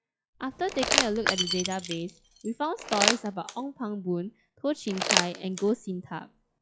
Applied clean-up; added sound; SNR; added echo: classical method log-MMSE.